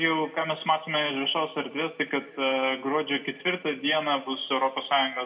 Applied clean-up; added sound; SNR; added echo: none; none; none; reverberation time 0.9 s.